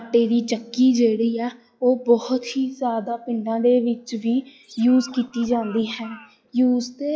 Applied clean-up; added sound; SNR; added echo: classical method log-MMSE.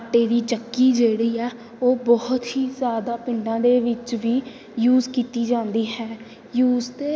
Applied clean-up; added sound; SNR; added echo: none; none; none; none.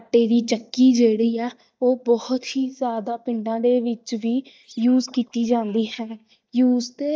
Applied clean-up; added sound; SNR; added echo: neural mask model DeepFilterNet 3.